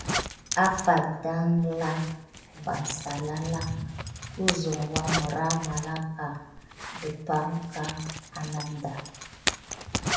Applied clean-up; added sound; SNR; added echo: none; Zipper (clothing); 5 dB; reverberation time 0.7 s.